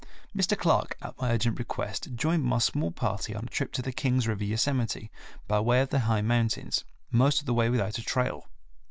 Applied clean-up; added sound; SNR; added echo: none; none; none; none.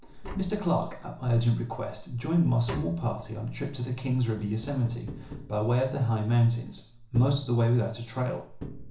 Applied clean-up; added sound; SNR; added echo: none; Tap; 16 dB; reverberation time 0.7 s.